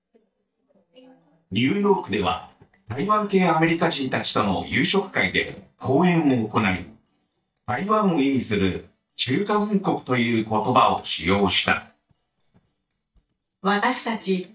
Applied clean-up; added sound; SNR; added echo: neural mask model DeepFilterNet 3.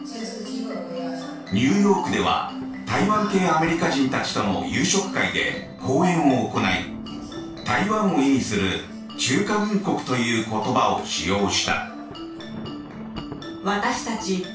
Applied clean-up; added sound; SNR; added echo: none; Thunder; 19 dB; reverberation time 0.3 s.